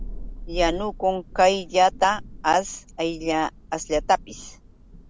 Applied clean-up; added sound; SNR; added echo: none; Thunder; 13 dB; none.